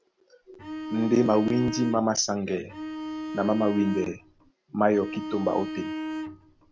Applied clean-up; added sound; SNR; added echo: none; Bowed string instrument; 8 dB; none.